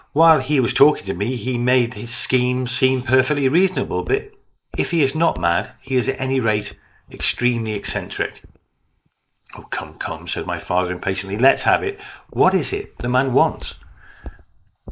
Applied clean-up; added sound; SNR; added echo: neural mask model Resemble Enhance denoiser.